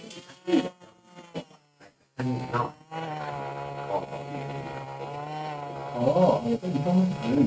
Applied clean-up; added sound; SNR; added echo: neural mask model RNNoise.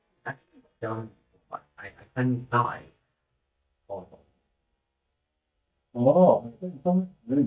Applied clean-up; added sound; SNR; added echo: neural mask model DeepFilterNet 3.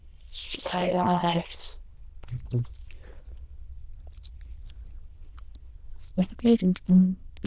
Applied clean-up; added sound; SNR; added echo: neural diffusion model UNIVERSE++.